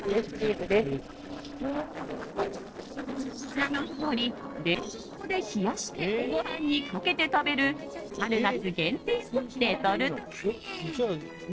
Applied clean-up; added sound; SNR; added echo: neural separator model SepFormer DNS4.